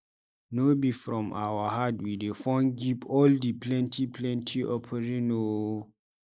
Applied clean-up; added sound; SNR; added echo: neural mask model Resemble Enhance denoiser.